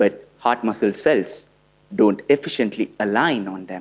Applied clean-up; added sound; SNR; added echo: none; none; none; none.